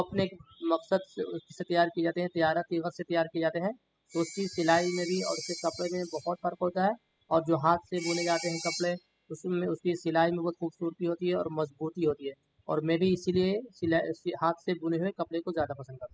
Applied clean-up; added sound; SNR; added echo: classical method spectral subtraction.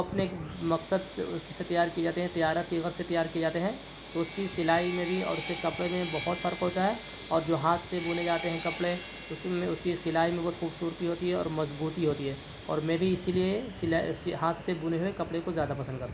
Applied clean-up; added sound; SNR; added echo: none; Sawing; 12 dB; none.